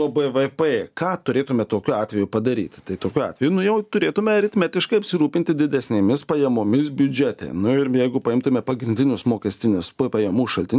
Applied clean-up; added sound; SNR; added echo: none; none; none; none.